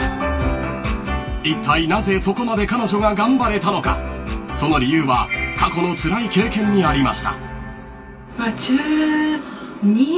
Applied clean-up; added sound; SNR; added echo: none; none; none; reverberation time 0.2 s.